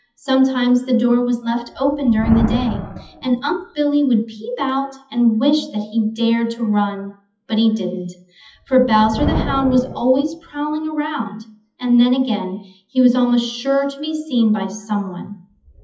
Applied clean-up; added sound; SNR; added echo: classical method WPE with log-MMSE.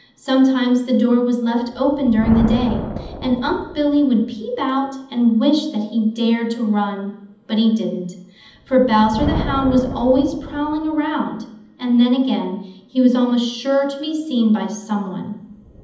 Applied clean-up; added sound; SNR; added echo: none; Thunder; 13 dB; reverberation time 0.8 s.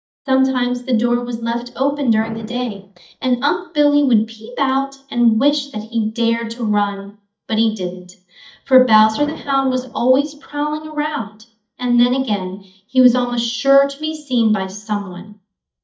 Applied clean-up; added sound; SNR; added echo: neural mask model DeepFilterNet 3.